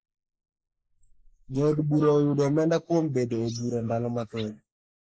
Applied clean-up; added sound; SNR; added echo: neural mask model Resemble Enhance denoiser.